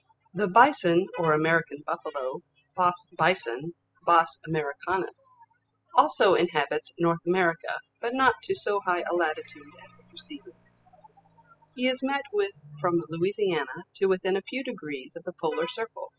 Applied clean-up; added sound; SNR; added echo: classical method spectral subtraction.